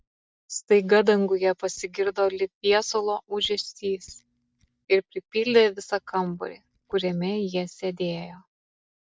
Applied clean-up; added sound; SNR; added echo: neural mask model DeepFilterNet 3.